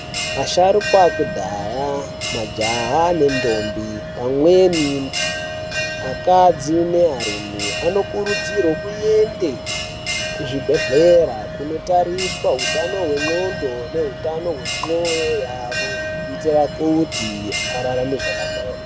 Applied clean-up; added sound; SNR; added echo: none; Bell; 6 dB; none.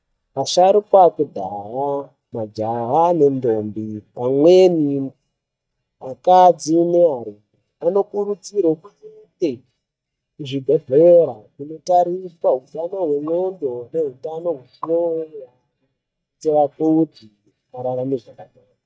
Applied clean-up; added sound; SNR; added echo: neural mask model DeepFilterNet 3.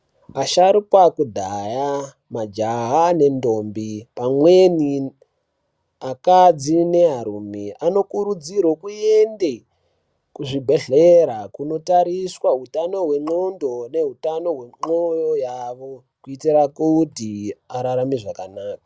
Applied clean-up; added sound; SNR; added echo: none; none; none; none.